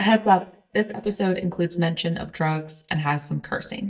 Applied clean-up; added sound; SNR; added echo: neural mask model DeepFilterNet 3.